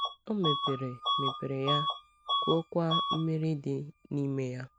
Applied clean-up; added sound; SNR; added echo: none; Bus / Alarm; 2 dB; none.